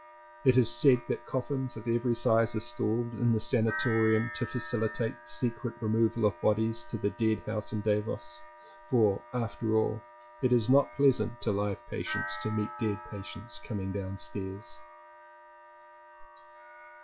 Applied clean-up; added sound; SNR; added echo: classical method log-MMSE.